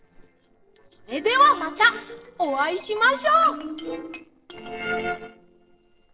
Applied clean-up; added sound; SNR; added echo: neural separator model SepFormer DNS4.